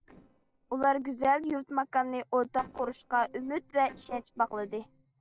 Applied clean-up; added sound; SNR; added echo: neural separator model SepFormer DNS4.